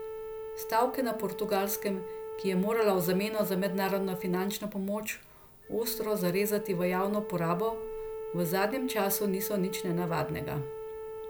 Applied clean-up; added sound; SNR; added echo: none; Wind instrument, woodwind instrument; 8 dB; none.